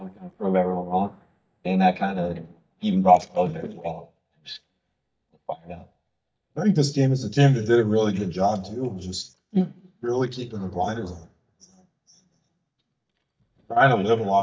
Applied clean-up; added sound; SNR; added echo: neural mask model DeepFilterNet 3.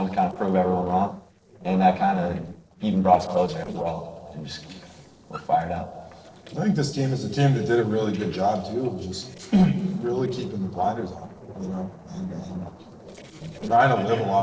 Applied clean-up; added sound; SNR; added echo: neural separator model SepFormer DNS4.